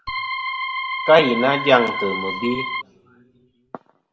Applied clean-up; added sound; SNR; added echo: none; Organ; 4 dB; reverberation time 1.0 s.